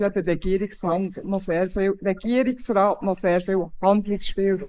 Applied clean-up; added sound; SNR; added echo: neural mask model Resemble Enhance denoiser.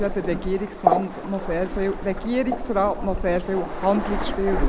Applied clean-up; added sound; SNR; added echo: none; Waves, surf; 2 dB; none.